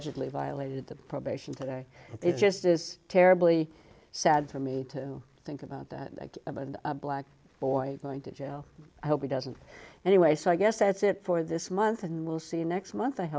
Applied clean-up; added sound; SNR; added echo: none; none; none; none.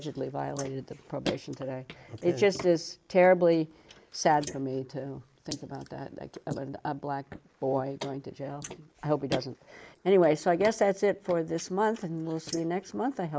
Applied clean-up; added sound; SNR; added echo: neural mask model Resemble Enhance denoiser.